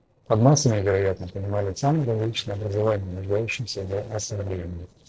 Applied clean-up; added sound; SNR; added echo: neural separator model SepFormer DNS4.